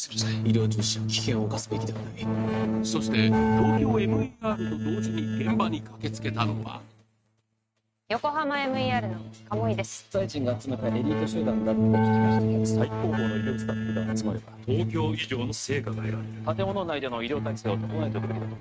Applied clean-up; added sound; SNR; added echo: neural mask model RNNoise.